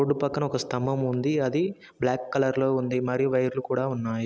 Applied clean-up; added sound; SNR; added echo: none; none; none; none.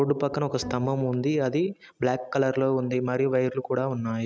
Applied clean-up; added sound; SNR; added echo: neural mask model RNNoise.